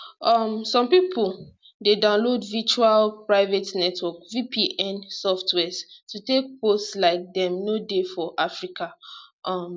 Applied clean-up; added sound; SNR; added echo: none; none; none; none.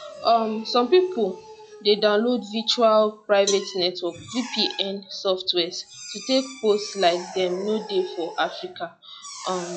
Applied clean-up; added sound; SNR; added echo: classical method log-MMSE.